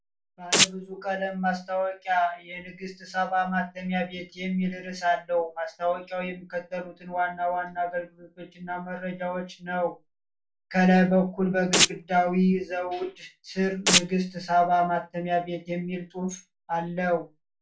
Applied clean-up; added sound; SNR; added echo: none; Domestic sounds, home sounds; -2 dB; reverberation time 0.2 s.